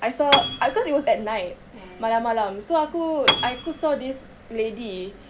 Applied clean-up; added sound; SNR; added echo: none; Piano; 4 dB; none.